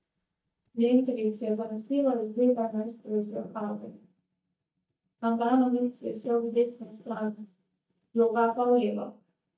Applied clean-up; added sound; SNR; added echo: neural mask model DeepFilterNet 3.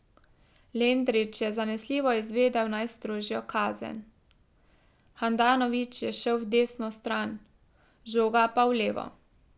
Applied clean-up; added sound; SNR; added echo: none; none; none; none.